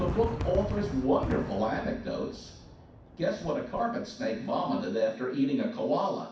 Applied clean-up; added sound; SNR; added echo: none; Fireworks; 9 dB; reverberation time 0.6 s.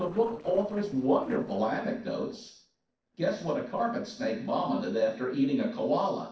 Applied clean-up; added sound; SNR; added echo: neural separator model SepFormer DNS4.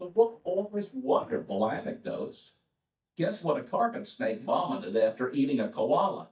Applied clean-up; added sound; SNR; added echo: neural mask model DeepFilterNet 3.